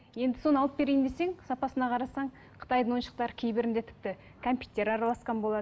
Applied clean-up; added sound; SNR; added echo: none; none; none; none.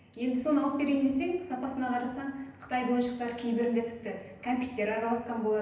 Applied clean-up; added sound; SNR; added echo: none; none; none; reverberation time 0.9 s.